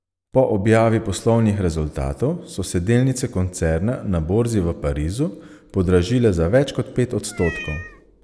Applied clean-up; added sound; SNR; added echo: none; Meow; 14 dB; none.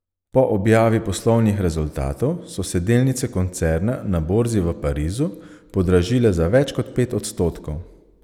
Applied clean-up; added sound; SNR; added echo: none; none; none; none.